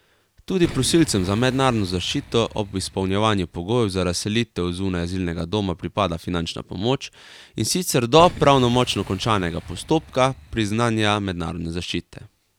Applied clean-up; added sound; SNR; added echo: none; Boom; 19 dB; none.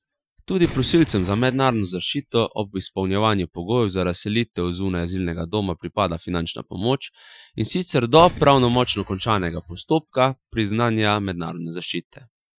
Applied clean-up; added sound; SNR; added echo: classical method Wiener filter.